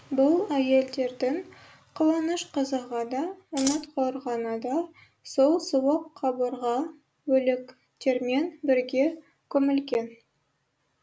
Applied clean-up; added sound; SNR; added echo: none; Scissors; 6 dB; none.